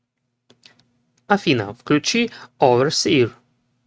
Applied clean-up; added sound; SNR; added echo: neural mask model RNNoise.